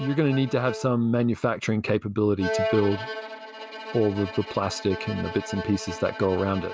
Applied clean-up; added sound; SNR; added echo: none; Bowed string instrument; 10 dB; none.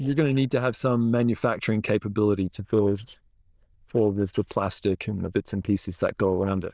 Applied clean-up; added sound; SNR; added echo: neural diffusion model UNIVERSE++.